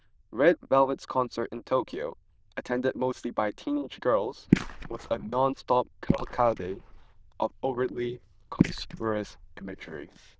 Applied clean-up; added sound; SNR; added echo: neural diffusion model UNIVERSE++.